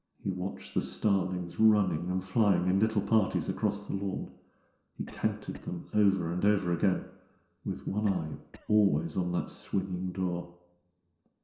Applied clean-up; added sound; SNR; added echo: neural separator model SepFormer DNS4.